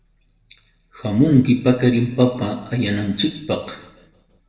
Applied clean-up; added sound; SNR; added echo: none; none; none; reverberation time 1.0 s.